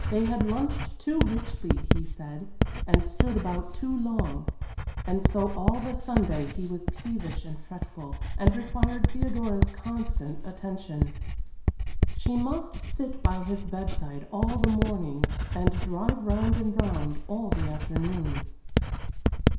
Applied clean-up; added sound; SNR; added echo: none; Writing; -4 dB; reverberation time 0.7 s.